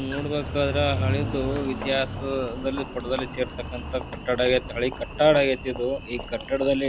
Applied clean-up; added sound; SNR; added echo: none; Engine; 7 dB; none.